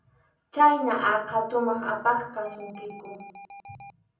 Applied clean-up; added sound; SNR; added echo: none; Alarm; 18 dB; reverberation time 0.6 s.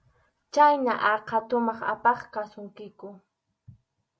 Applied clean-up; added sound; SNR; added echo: none; none; none; none.